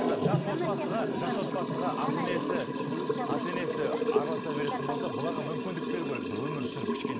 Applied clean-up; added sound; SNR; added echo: none; Liquid; -4 dB; none.